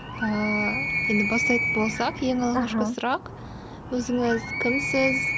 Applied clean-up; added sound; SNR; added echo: none; Animal; 2 dB; none.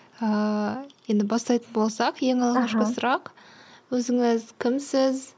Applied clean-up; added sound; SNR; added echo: none; none; none; none.